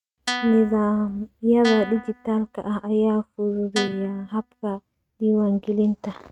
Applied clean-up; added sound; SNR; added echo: neural mask model RNNoise.